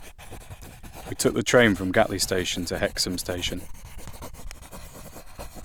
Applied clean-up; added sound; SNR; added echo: none; Writing; 12 dB; none.